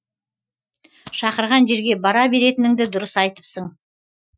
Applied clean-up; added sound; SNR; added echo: classical method Wiener filter.